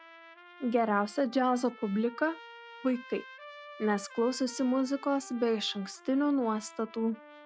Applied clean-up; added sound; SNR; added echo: none; Trumpet; 19 dB; none.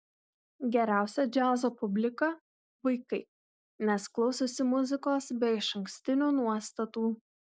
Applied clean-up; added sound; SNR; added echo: none; none; none; none.